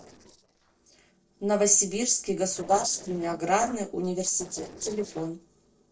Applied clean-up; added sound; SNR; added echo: neural separator model SepFormer DNS4.